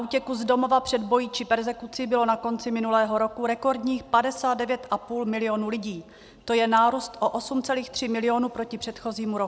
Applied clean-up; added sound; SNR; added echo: none; none; none; none.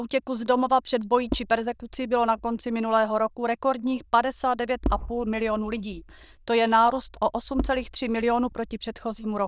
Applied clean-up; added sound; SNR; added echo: neural diffusion model UNIVERSE++.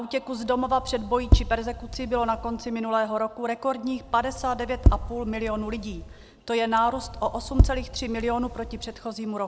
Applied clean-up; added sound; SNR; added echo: none; Tap; 0 dB; none.